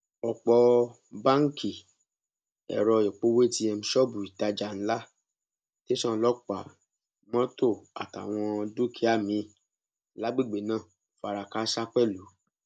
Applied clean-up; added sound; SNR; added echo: none; none; none; none.